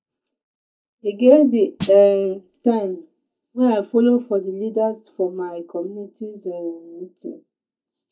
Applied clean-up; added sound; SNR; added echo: neural mask model DeepFilterNet 3.